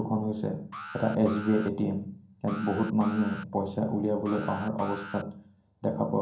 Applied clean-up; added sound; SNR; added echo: none; Alarm; 15 dB; reverberation time 0.6 s.